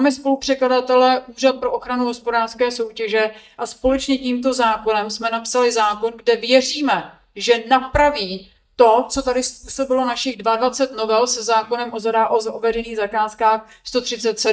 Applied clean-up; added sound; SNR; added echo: neural mask model DeepFilterNet 3.